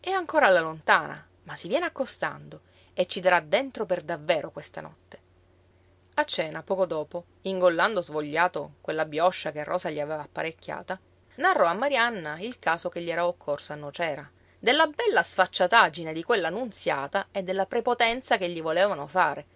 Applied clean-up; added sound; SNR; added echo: none; none; none; none.